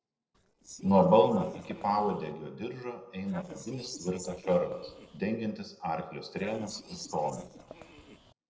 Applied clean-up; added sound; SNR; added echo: neural separator model SepFormer DNS4.